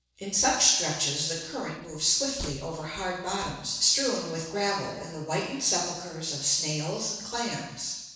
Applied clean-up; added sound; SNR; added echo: neural separator model SepFormer DNS4.